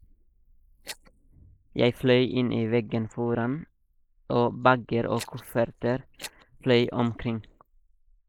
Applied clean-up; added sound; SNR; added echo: neural mask model Resemble Enhance denoiser.